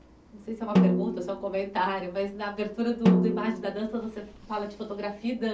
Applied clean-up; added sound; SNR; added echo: none; Snare drum; -3 dB; none.